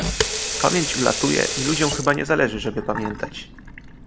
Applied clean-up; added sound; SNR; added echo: none; Sink (filling or washing) / Water tap, faucet; 4 dB; none.